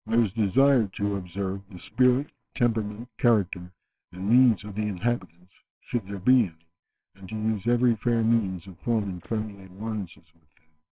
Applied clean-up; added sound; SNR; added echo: neural separator model SepFormer WHAMR!.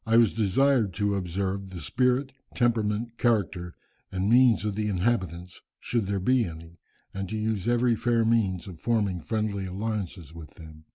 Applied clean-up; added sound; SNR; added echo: none; none; none; none.